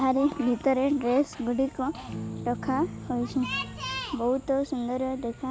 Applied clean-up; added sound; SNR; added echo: none; Electric guitar / Strum; 11 dB; none.